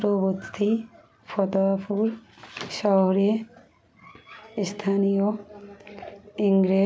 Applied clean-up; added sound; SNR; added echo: none; none; none; none.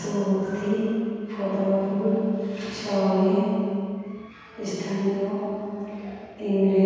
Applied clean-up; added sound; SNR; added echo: none; none; none; reverberation time 2.1 s.